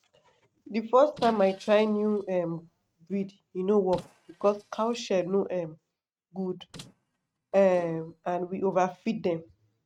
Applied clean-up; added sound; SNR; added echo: neural mask model RNNoise.